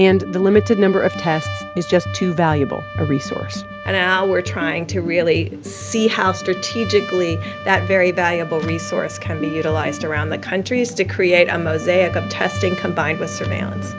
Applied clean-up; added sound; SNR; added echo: none; Trumpet; 14 dB; none.